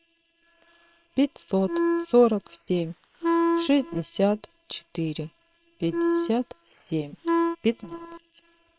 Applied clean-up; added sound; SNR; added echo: neural separator model SepFormer WHAM!.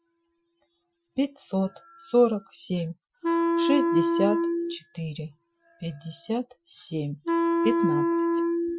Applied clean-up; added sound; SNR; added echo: classical method Wiener filter.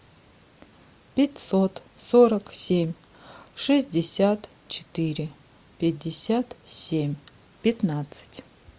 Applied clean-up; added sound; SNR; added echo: none; none; none; none.